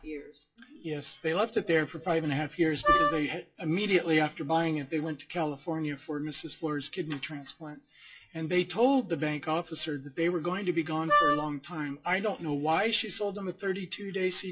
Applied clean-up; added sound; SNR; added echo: classical method WPE with log-MMSE.